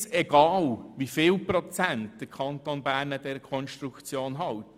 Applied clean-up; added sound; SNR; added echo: none; none; none; none.